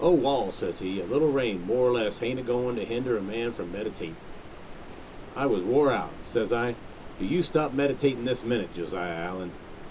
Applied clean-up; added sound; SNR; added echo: none; Stream; 14 dB; reverberation time 0.2 s.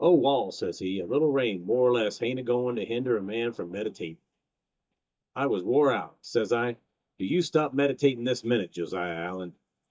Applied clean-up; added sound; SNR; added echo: neural mask model DeepFilterNet 3.